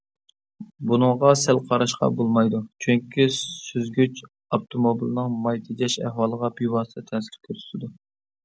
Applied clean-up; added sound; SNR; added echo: none; none; none; none.